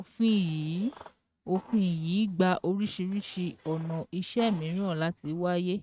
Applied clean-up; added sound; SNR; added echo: neural mask model RNNoise.